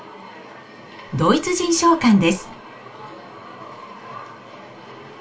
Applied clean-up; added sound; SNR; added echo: none; none; none; reverberation time 0.2 s.